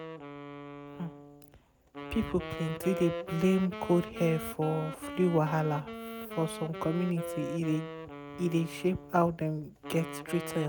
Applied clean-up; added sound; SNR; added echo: none; Wind instrument, woodwind instrument; 10 dB; none.